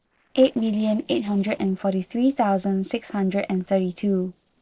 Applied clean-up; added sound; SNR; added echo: neural separator model SepFormer DNS4.